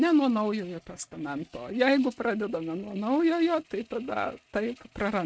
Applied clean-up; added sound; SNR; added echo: neural mask model RNNoise.